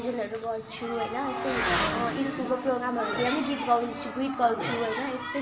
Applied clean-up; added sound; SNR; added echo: none; Motorcycle / Accelerating, revving, vroom; 7 dB; none.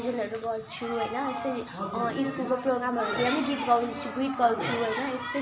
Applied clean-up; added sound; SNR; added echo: none; none; none; none.